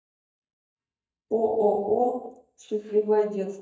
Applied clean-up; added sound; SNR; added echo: neural mask model DeepFilterNet 3.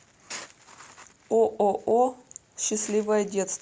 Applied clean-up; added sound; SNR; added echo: none; none; none; none.